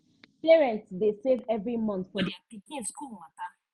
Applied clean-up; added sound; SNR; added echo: none; none; none; none.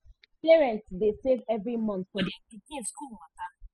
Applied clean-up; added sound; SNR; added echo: classical method spectral subtraction.